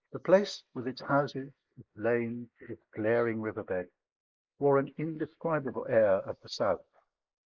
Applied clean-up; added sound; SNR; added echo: neural mask model Resemble Enhance denoiser.